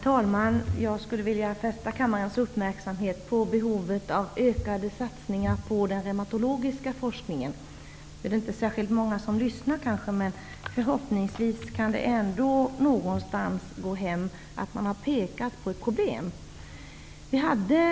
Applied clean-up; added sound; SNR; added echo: none; none; none; none.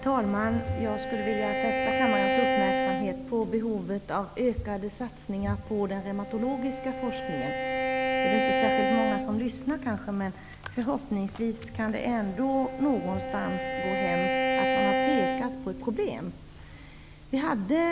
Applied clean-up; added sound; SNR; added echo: none; Bowed string instrument; 1 dB; none.